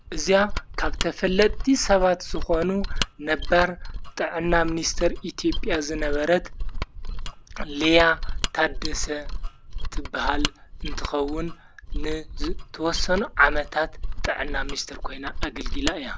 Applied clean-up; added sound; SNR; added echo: none; Mechanisms; 3 dB; none.